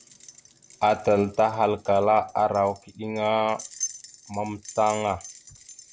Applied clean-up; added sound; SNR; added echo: none; Keys jangling; 17 dB; none.